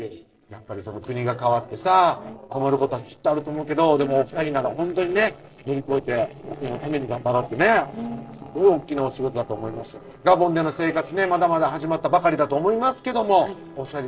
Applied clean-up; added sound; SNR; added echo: neural separator model SepFormer DNS4.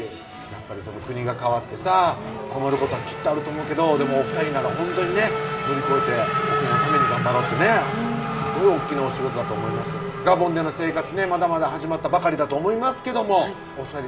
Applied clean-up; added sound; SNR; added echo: none; Race car, auto racing / Accelerating, revving, vroom; 4 dB; reverberation time 0.4 s.